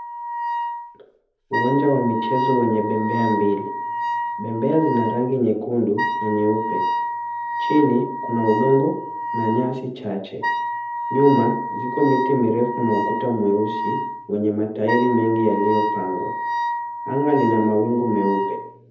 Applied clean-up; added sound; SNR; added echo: none; Wind instrument, woodwind instrument; 4 dB; reverberation time 0.7 s.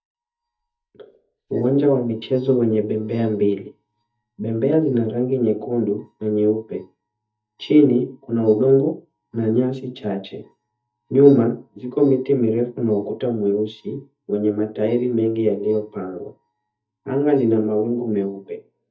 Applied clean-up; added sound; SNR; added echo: neural mask model DeepFilterNet 3.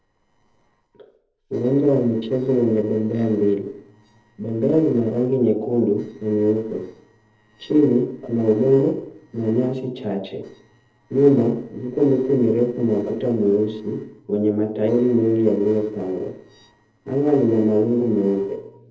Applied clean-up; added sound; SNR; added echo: neural separator model SepFormer DNS4.